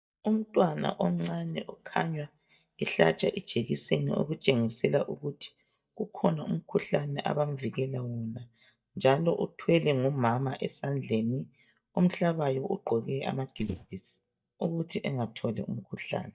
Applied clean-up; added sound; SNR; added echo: neural mask model DeepFilterNet 3.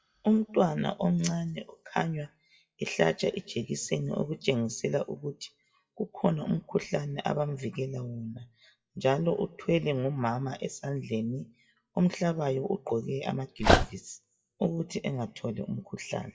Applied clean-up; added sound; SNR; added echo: classical method WPE with log-MMSE.